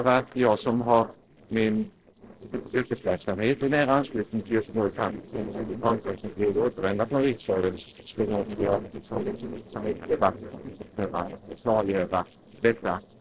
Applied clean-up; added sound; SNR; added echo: neural separator model SepFormer DNS4.